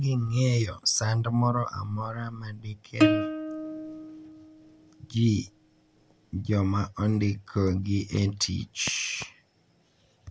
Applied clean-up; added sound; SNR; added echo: none; Plucked string instrument; 2 dB; none.